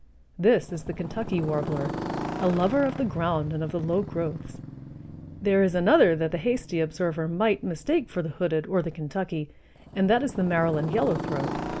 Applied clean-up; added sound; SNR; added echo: none; Motorcycle; 10 dB; none.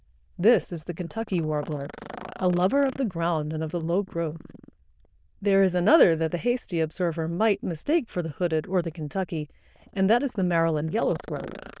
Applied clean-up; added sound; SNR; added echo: neural diffusion model UNIVERSE++.